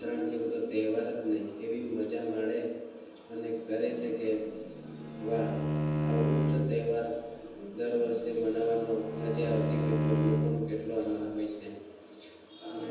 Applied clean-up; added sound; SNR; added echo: none; Bowed string instrument; -1 dB; reverberation time 1.1 s.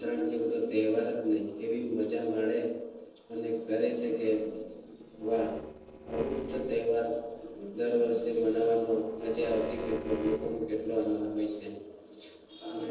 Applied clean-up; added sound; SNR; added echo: neural separator model SepFormer DNS4.